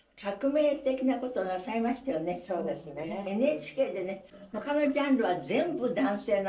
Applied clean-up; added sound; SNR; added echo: neural separator model SepFormer DNS4.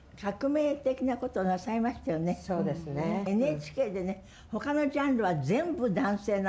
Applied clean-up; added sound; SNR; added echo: none; none; none; none.